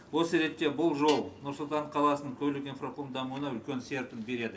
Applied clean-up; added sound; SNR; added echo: none; Guitar; 18 dB; none.